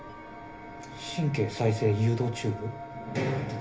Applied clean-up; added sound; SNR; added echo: none; Wind instrument, woodwind instrument; 18 dB; reverberation time 0.3 s.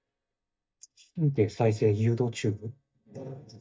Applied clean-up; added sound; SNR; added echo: neural mask model DeepFilterNet 3.